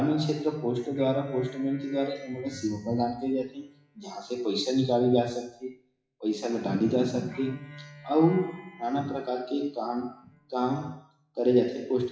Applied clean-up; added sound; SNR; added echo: classical method WPE with log-MMSE.